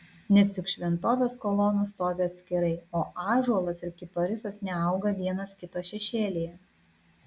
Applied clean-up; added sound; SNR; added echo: none; none; none; none.